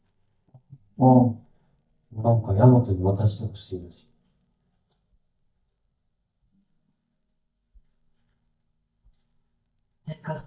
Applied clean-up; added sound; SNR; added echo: neural mask model DeepFilterNet 3.